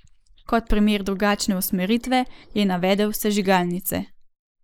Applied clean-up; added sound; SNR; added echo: neural mask model Resemble Enhance denoiser.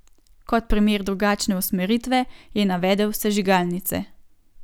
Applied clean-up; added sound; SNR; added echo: none; none; none; none.